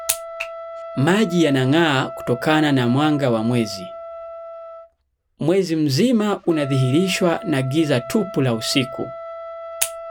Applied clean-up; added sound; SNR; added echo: none; Trumpet; 14 dB; none.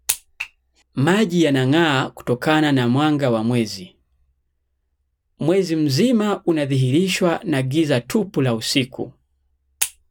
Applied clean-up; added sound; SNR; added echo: none; none; none; none.